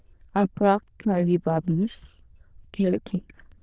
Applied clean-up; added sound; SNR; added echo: neural diffusion model UNIVERSE++.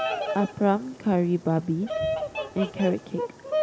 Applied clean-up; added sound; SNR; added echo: none; Bird vocalization, bird call, bird song; 4 dB; none.